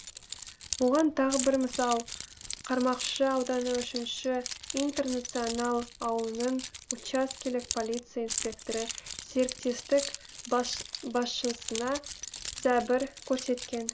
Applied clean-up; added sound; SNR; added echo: none; Keys jangling; 9 dB; none.